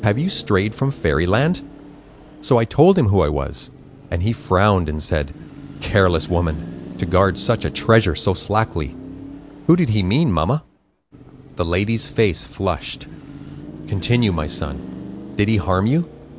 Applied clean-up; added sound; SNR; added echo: none; Car passing by / Traffic noise, roadway noise / Engine; 16 dB; none.